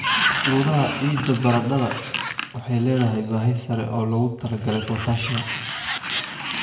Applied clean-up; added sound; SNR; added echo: none; Sliding door; 5 dB; reverberation time 0.7 s.